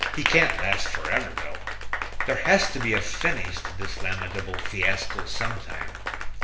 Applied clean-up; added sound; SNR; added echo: none; Applause; 6 dB; reverberation time 0.9 s.